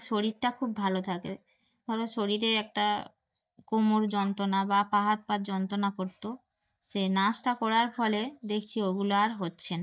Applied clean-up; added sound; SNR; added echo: neural mask model DeepFilterNet 3.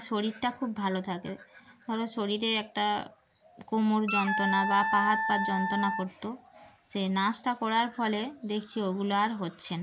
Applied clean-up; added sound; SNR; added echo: none; Wind instrument, woodwind instrument; 0 dB; none.